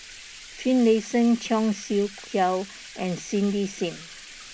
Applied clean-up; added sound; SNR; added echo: none; Bathtub (filling or washing); 18 dB; none.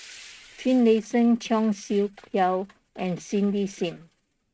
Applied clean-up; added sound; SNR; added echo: neural mask model RNNoise.